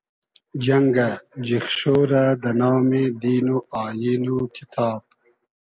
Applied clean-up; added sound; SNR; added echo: none; none; none; none.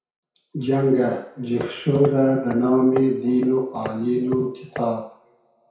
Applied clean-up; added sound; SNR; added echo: none; Hammer; 15 dB; reverberation time 0.6 s.